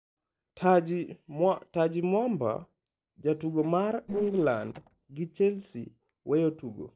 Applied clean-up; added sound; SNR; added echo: neural separator model SepFormer DNS4.